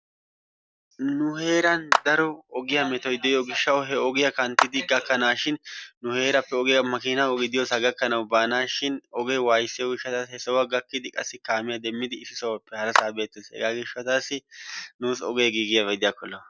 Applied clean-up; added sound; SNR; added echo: none; Clapping; 4 dB; none.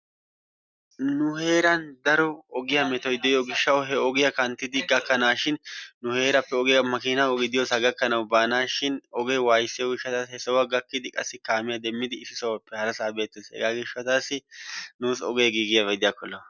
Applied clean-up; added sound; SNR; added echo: none; none; none; none.